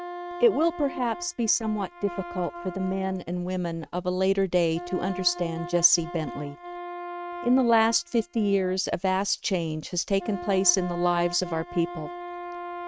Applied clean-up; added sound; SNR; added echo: neural mask model RNNoise.